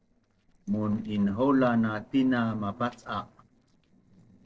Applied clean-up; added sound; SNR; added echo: neural separator model SepFormer DNS4.